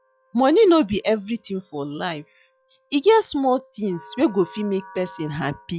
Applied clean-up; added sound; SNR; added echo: classical method log-MMSE.